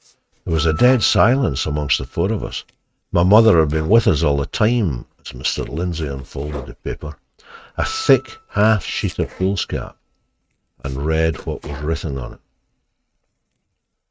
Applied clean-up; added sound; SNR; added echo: neural mask model RNNoise.